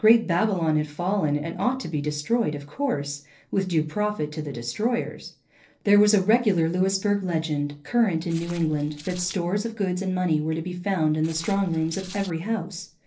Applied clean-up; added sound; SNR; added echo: neural separator model SepFormer DNS4.